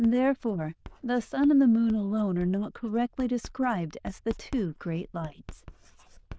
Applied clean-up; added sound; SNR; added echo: neural diffusion model UNIVERSE++.